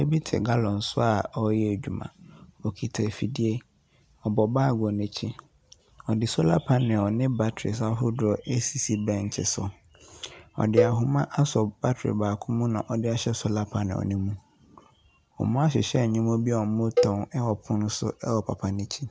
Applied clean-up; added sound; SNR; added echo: none; Cowbell; 4 dB; none.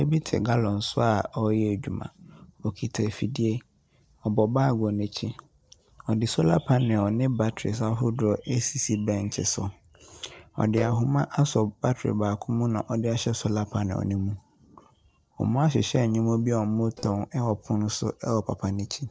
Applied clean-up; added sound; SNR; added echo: neural separator model SepFormer DNS4.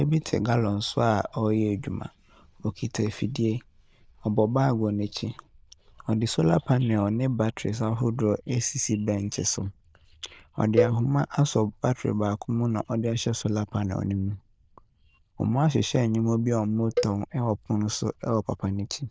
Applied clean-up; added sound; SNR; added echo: neural diffusion model UNIVERSE++.